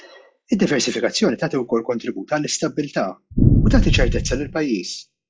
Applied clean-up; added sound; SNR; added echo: classical method log-MMSE.